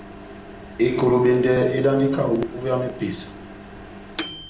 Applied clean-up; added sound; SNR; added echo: none; Microwave oven; 15 dB; none.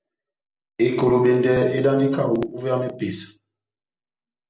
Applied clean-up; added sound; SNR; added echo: none; none; none; none.